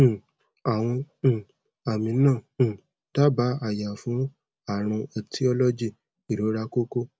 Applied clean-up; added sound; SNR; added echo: none; none; none; none.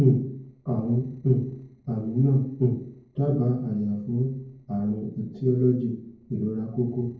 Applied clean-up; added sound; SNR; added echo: neural separator model SepFormer DNS4.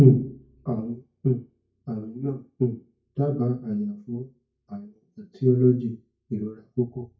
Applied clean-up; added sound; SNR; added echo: neural mask model DeepFilterNet 3.